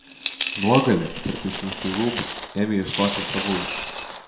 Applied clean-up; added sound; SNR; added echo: none; Coin (dropping); 6 dB; reverberation time 0.5 s.